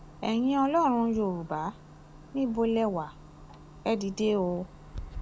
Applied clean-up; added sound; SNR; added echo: none; Clock; 17 dB; none.